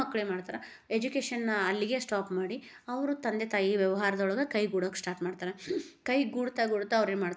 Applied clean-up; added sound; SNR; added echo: none; none; none; none.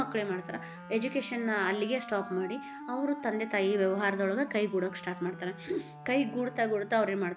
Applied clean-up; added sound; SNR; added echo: none; Wind instrument, woodwind instrument; 14 dB; none.